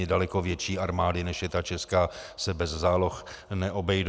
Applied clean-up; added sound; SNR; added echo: none; none; none; none.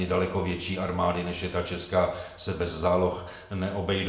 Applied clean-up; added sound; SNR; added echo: none; none; none; reverberation time 0.7 s.